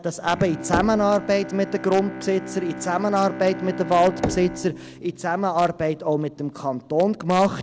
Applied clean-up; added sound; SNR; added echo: none; Bowed string instrument + Knock / Wood; 11 dB; none.